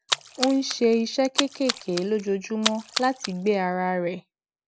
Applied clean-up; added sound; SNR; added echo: none; Splash, splatter; 6 dB; none.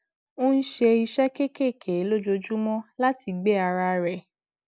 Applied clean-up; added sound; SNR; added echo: none; none; none; none.